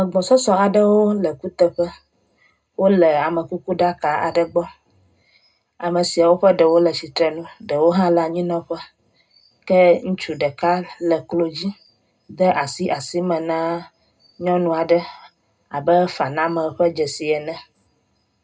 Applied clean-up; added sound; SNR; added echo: none; none; none; reverberation time 0.2 s.